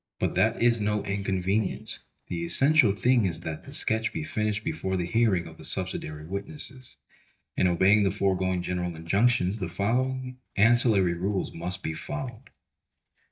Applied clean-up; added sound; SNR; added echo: neural mask model DeepFilterNet 3.